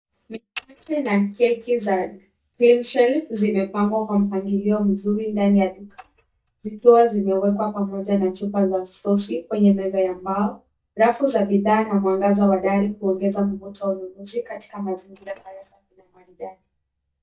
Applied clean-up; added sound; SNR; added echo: neural mask model DeepFilterNet 3.